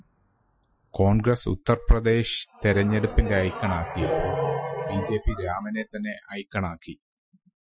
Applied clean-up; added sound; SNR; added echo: classical method Wiener filter.